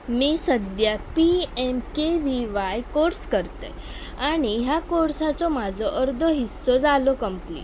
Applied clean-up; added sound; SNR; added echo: none; none; none; none.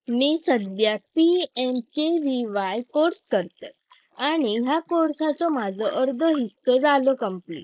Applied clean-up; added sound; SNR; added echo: neural mask model Resemble Enhance denoiser.